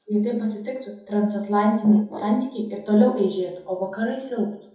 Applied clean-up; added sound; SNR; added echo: none; Glass; 14 dB; reverberation time 2.6 s.